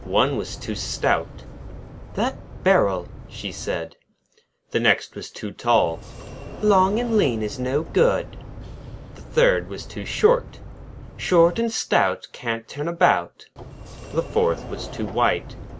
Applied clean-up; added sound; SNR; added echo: none; Sliding door; 14 dB; none.